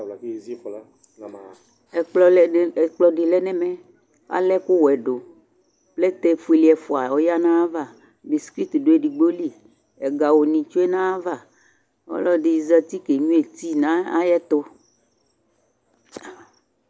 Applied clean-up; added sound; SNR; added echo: none; none; none; none.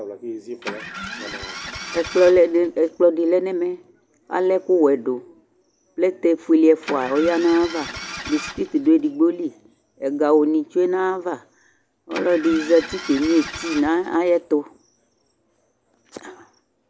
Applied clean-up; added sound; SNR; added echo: none; Engine starting; 13 dB; none.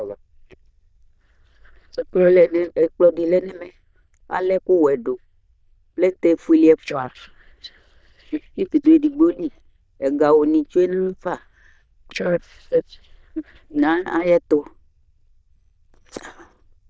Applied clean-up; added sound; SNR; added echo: neural diffusion model UNIVERSE++.